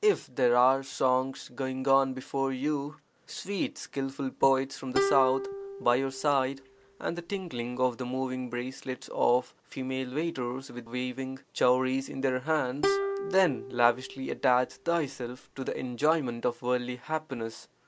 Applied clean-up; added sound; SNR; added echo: none; Plucked string instrument; 6 dB; none.